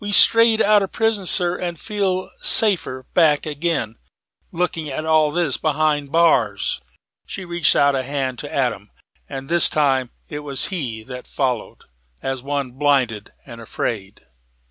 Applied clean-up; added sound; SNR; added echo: none; none; none; none.